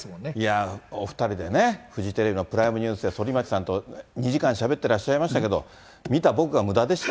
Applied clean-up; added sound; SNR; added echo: none; none; none; none.